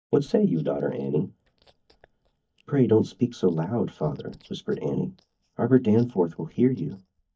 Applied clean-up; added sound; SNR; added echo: neural mask model DeepFilterNet 3.